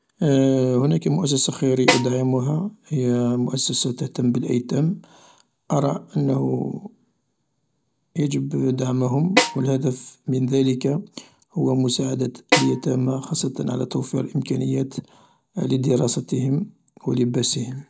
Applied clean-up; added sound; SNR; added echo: none; Snare drum; 2 dB; none.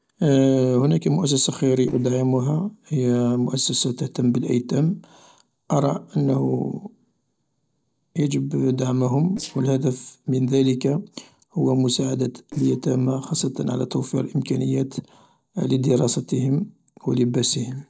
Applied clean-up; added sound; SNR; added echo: neural separator model SepFormer DNS4.